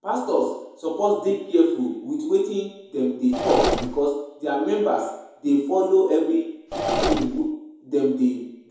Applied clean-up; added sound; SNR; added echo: none; Engine / Mechanisms; 2 dB; reverberation time 1.9 s.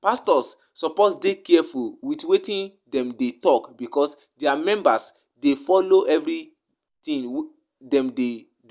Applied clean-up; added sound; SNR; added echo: none; none; none; none.